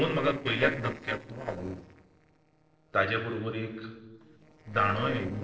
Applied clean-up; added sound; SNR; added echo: neural separator model SepFormer DNS4.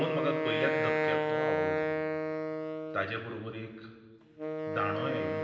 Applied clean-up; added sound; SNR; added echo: none; Wind instrument, woodwind instrument; -4 dB; reverberation time 2.0 s.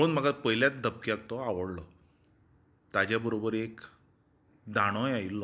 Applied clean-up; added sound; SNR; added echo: none; none; none; none.